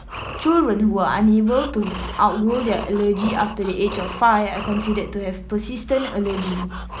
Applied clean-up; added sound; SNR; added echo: none; Breathing; 14 dB; none.